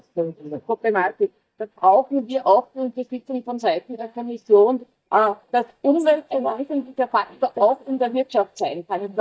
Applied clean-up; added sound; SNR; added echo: neural mask model DeepFilterNet 3.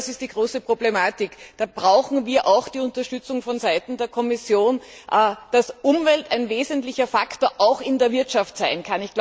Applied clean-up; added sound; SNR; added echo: none; none; none; none.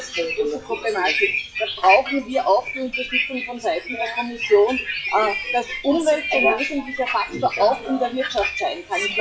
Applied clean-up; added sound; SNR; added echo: classical method WPE with log-MMSE.